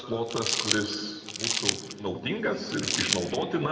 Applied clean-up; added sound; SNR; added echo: none; Crumpling, crinkling; 0 dB; reverberation time 2.2 s.